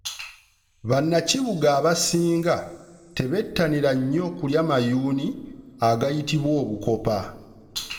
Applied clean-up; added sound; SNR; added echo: none; none; none; reverberation time 1.3 s.